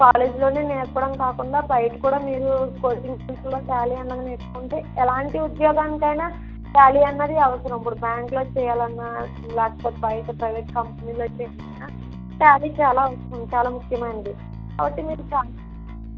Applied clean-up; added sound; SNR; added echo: none; Bass guitar; 13 dB; none.